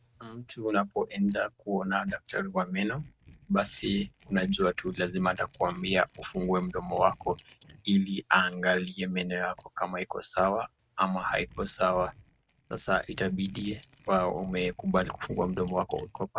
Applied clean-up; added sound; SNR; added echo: neural mask model RNNoise.